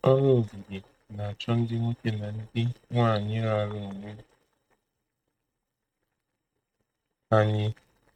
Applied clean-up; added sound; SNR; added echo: neural mask model RNNoise.